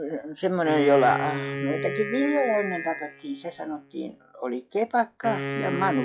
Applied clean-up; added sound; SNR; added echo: classical method log-MMSE.